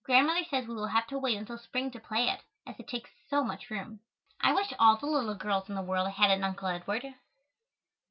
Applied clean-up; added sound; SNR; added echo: none; none; none; none.